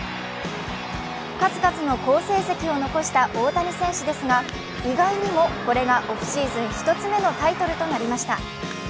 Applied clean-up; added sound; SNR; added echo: none; Animal; 16 dB; none.